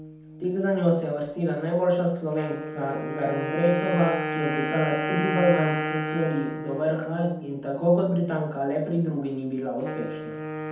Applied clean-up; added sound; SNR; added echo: none; Wind instrument, woodwind instrument; 6 dB; reverberation time 0.6 s.